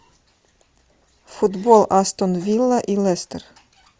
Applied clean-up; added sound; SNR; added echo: none; none; none; none.